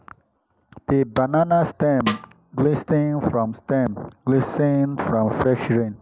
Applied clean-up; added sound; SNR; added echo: none; Snare drum; 11 dB; none.